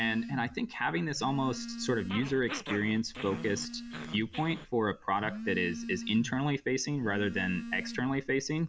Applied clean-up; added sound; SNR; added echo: none; Telephone + Growling; 10 dB; none.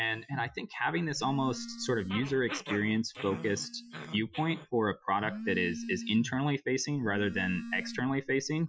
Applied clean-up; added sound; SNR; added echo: classical method Wiener filter.